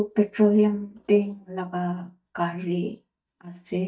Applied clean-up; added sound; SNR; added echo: neural mask model DeepFilterNet 3.